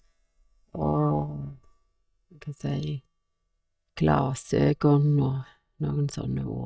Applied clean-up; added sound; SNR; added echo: neural mask model DeepFilterNet 3.